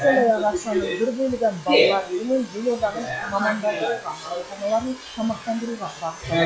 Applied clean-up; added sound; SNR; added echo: classical method log-MMSE.